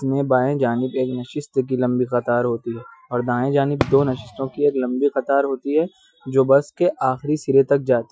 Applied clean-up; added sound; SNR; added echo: classical method Wiener filter.